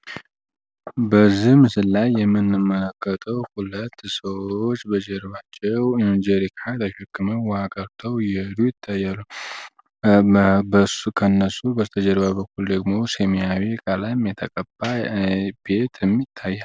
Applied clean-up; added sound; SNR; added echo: none; none; none; none.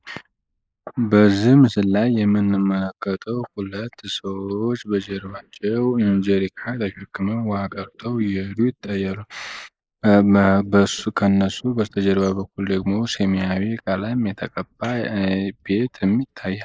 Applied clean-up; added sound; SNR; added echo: neural mask model Resemble Enhance denoiser.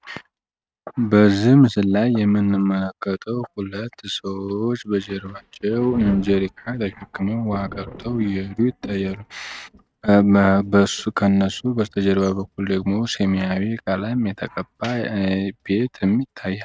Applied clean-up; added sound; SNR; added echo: neural mask model RNNoise.